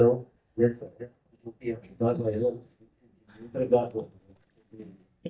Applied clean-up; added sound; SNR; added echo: neural mask model DeepFilterNet 3.